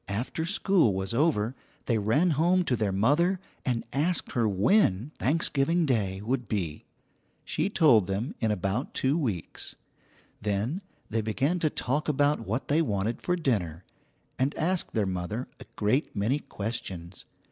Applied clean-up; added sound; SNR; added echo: none; none; none; none.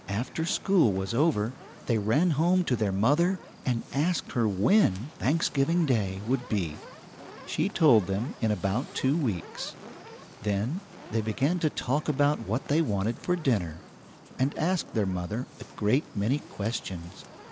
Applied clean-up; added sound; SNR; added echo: none; Fire; 19 dB; none.